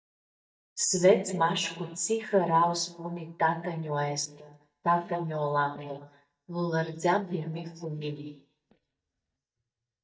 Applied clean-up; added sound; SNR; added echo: neural mask model DeepFilterNet 3.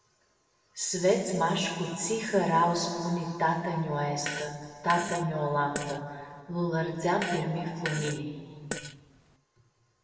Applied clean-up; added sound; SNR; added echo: none; Fart; 10 dB; reverberation time 2.4 s.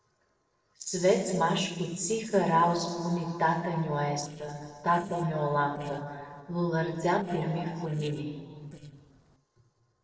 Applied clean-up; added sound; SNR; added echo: neural separator model SepFormer DNS4.